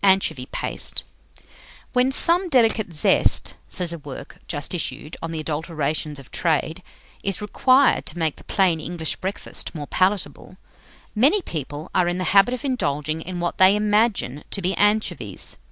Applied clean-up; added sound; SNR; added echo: none; none; none; none.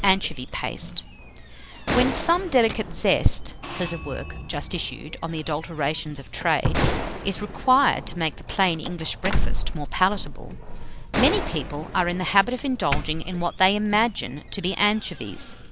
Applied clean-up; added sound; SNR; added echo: none; Doorbell + Gunshot, gunfire; 3 dB; none.